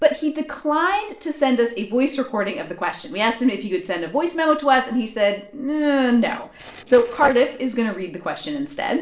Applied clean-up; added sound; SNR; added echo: neural separator model SepFormer DNS4.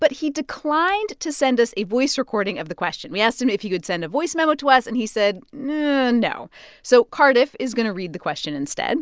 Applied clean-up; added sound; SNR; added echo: none; none; none; none.